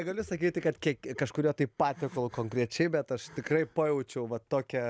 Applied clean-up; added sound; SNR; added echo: none; none; none; none.